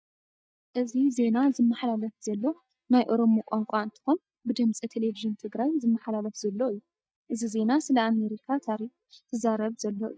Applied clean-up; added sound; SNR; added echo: neural mask model DeepFilterNet 3.